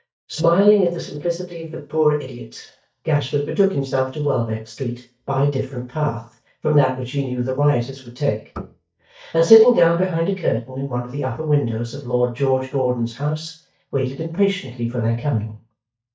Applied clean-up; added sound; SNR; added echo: neural mask model DeepFilterNet 3.